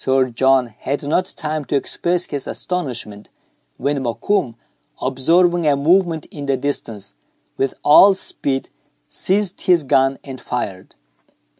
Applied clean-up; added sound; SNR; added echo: none; none; none; none.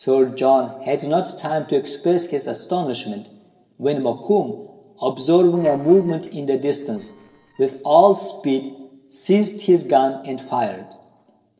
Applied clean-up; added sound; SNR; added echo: neural separator model SepFormer DNS4.